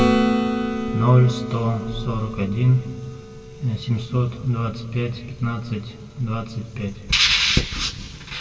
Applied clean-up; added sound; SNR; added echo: none; Acoustic guitar / Strum; 5 dB; reverberation time 1.4 s.